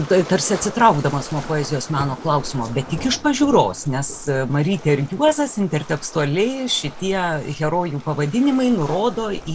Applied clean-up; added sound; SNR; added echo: none; Waves, surf; 14 dB; none.